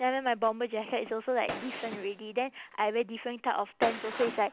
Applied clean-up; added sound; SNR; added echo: none; Gunshot, gunfire; 11 dB; none.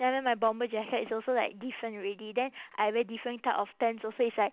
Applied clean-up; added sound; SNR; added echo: none; none; none; none.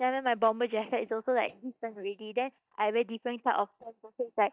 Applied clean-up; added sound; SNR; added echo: neural mask model DeepFilterNet 3.